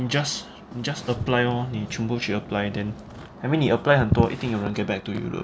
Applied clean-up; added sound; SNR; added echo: none; none; none; none.